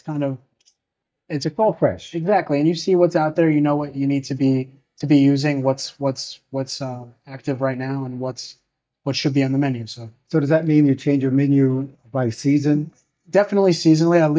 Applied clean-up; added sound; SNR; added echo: neural mask model DeepFilterNet 3.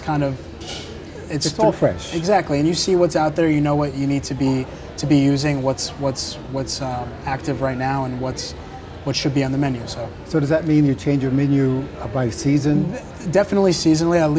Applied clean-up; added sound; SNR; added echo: none; none; none; none.